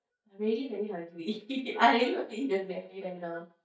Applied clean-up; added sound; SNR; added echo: neural mask model DeepFilterNet 3.